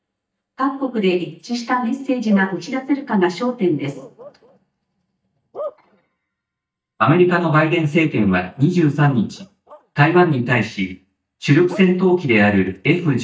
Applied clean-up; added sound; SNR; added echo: neural mask model DeepFilterNet 3.